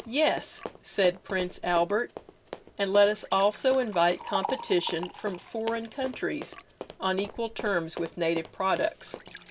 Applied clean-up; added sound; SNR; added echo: none; Liquid + Run; 13 dB; none.